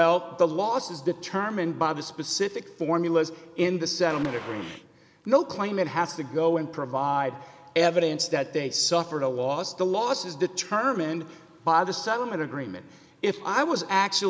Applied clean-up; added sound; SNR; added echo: none; Gunshot, gunfire; 14 dB; none.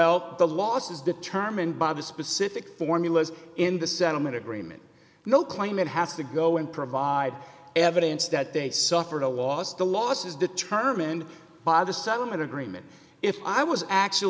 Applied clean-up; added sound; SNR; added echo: none; none; none; none.